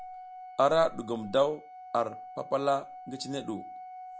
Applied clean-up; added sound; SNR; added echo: none; Organ; 14 dB; none.